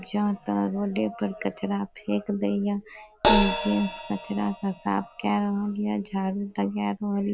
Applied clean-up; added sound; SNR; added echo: none; Crash cymbal; 4 dB; none.